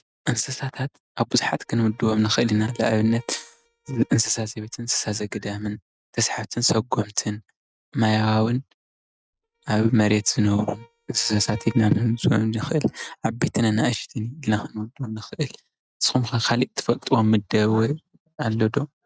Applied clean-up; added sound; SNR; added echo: neural mask model RNNoise.